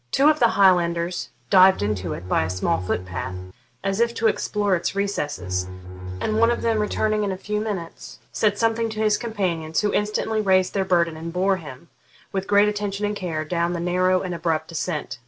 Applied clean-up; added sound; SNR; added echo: none; Bowed string instrument; 8 dB; none.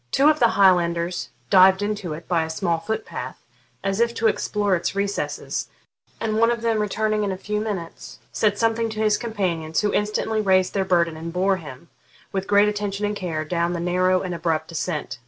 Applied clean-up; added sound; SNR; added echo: none; none; none; none.